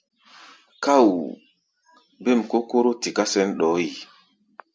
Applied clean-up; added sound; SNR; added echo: none; none; none; none.